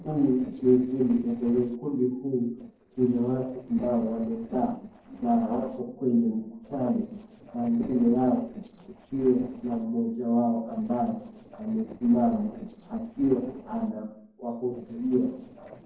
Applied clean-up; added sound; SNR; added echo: neural separator model SepFormer DNS4.